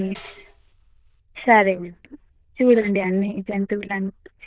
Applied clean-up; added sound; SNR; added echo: neural diffusion model UNIVERSE++.